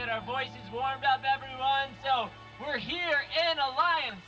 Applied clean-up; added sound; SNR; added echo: none; Bass guitar + Musical instrument; 19 dB; none.